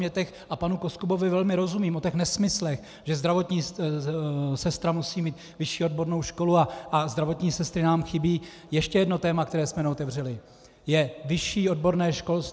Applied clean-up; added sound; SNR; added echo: none; none; none; none.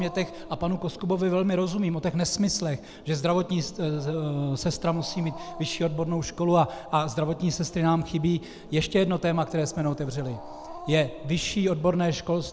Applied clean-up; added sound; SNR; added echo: none; Growling; 17 dB; none.